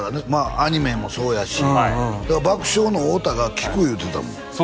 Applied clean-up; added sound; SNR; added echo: none; none; none; none.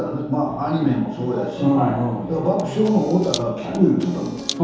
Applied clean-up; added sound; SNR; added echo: none; Camera; 14 dB; reverberation time 0.8 s.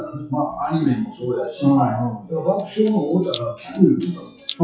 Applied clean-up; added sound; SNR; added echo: classical method WPE with log-MMSE.